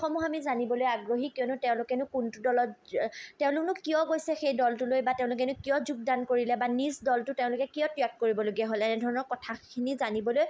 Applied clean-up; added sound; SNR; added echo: none; none; none; none.